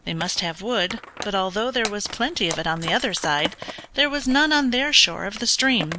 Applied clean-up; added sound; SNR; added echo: none; Shatter + Skateboard; 14 dB; none.